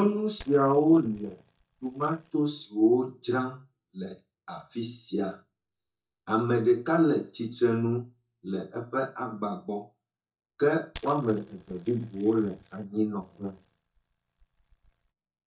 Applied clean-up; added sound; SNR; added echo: neural mask model DeepFilterNet 3.